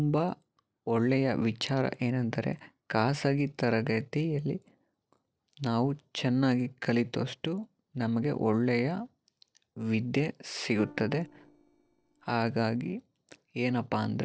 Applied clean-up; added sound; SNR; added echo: neural separator model SepFormer DNS4.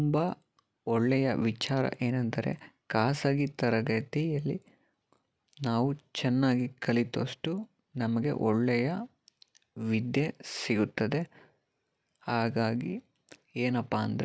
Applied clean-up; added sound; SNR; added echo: none; none; none; none.